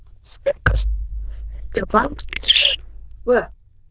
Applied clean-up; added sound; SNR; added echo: neural diffusion model UNIVERSE++.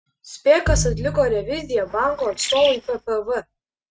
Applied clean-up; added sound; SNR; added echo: neural mask model RNNoise.